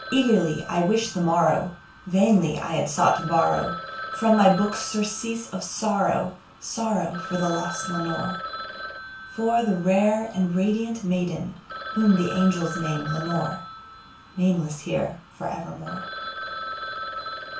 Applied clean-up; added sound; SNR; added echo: none; Telephone; 12 dB; reverberation time 0.3 s.